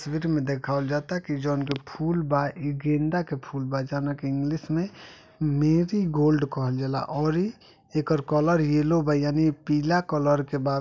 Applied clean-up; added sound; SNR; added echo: none; none; none; none.